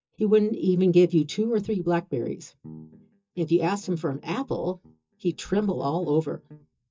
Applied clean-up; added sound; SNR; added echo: neural mask model DeepFilterNet 3.